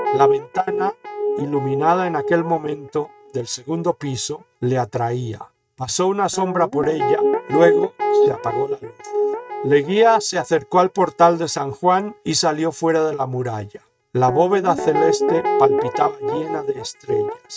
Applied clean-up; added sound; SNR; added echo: neural mask model RNNoise.